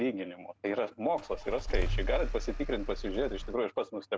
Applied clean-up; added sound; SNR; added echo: none; Engine starting / Car; 1 dB; none.